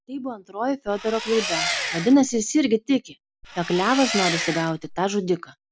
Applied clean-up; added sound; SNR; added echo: none; Engine; 6 dB; none.